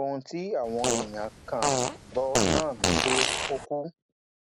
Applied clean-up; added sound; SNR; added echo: none; Fart; -4 dB; none.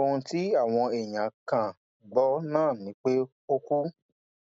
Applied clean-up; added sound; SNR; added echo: none; none; none; none.